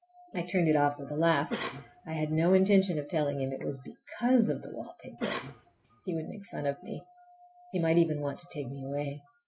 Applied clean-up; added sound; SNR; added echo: none; Cough; 11 dB; none.